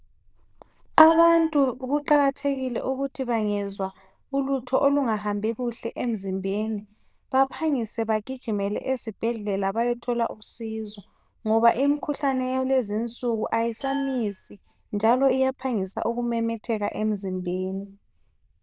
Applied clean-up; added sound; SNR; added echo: neural diffusion model UNIVERSE++.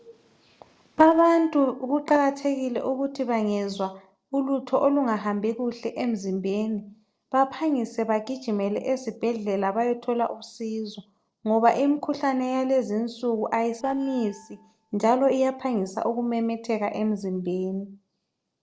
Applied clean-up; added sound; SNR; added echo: neural separator model SepFormer DNS4.